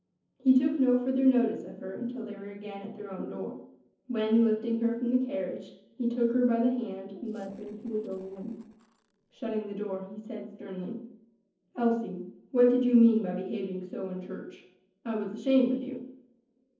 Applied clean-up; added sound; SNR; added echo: neural separator model SepFormer DNS4.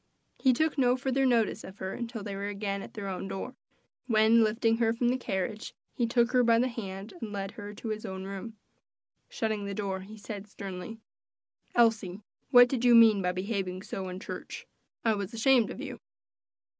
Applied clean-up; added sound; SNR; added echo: none; none; none; none.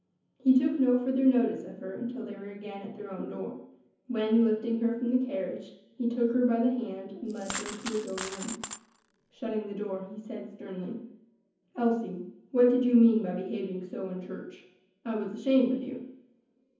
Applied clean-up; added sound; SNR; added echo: none; Coin (dropping); 11 dB; reverberation time 0.7 s.